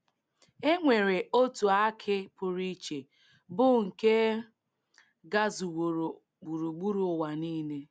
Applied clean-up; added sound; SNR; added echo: none; none; none; none.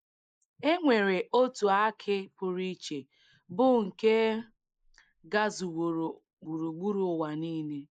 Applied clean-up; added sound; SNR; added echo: neural mask model Resemble Enhance denoiser.